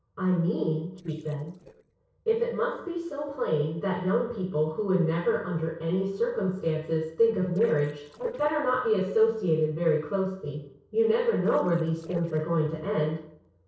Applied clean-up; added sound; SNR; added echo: neural separator model SepFormer DNS4.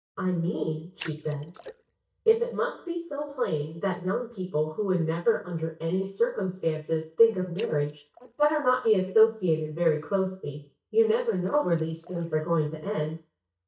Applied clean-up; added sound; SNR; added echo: neural mask model DeepFilterNet 3.